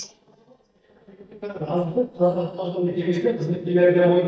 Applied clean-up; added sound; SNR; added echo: neural mask model DeepFilterNet 3.